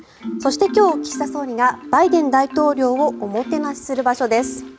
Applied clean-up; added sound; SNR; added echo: none; Marimba, xylophone; 11 dB; none.